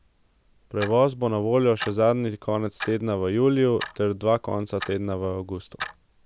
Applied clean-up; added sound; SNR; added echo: none; Clock; 15 dB; none.